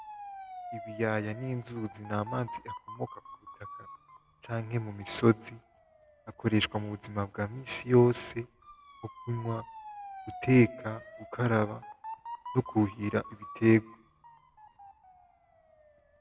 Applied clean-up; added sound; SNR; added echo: none; Motor vehicle (road) / Siren; 17 dB; none.